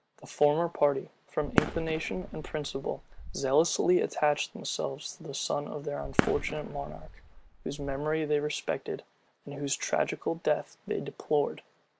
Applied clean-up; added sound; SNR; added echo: none; Fireworks; 5 dB; none.